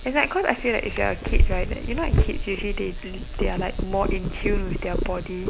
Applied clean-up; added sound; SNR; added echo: none; Purr; -2 dB; none.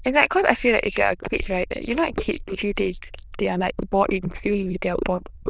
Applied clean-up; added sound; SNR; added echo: neural diffusion model UNIVERSE++.